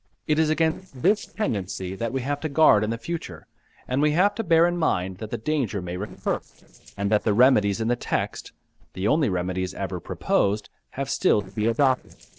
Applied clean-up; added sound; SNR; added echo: neural separator model SepFormer DNS4.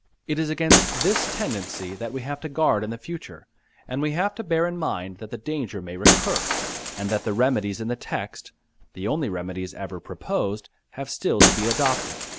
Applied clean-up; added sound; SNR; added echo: none; Shatter; 0 dB; none.